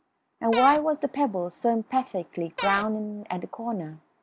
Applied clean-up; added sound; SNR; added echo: none; Cupboard open or close / Door; 6 dB; none.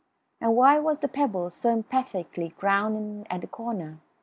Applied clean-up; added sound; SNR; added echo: none; none; none; none.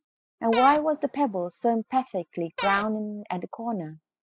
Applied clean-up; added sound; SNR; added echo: classical method spectral subtraction.